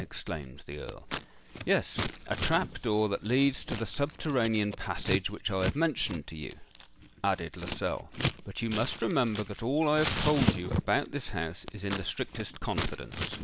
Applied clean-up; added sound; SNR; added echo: none; Scissors; 5 dB; none.